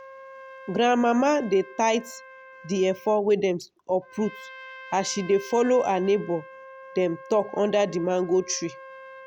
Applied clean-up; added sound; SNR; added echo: none; Trumpet; 19 dB; none.